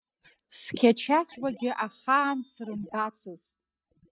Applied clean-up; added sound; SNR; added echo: neural mask model DeepFilterNet 3.